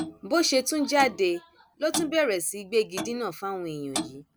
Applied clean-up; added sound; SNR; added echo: none; Clock; 11 dB; none.